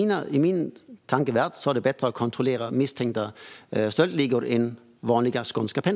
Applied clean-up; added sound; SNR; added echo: none; none; none; none.